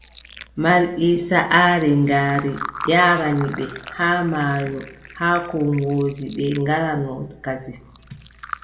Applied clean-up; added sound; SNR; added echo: none; Fill (with liquid); 17 dB; reverberation time 0.6 s.